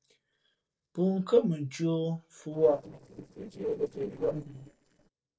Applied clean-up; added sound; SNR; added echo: neural separator model SepFormer DNS4.